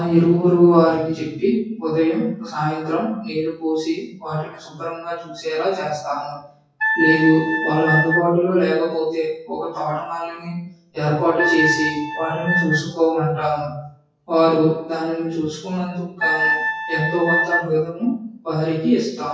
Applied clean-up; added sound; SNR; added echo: classical method WPE with log-MMSE.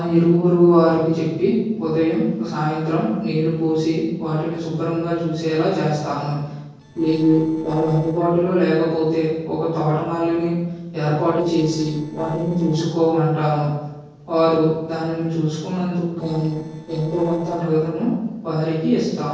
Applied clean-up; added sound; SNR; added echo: neural separator model SepFormer DNS4.